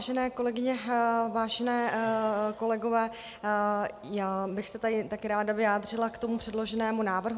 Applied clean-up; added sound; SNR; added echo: none; none; none; none.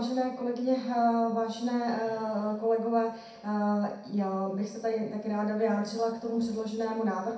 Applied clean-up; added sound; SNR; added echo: none; none; none; reverberation time 0.6 s.